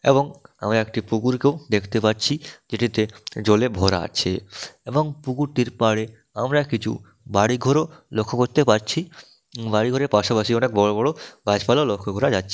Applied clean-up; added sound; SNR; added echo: none; none; none; none.